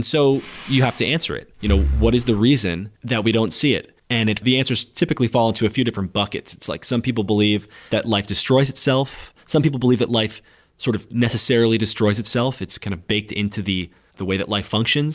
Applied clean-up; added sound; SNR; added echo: none; Breathing; 5 dB; none.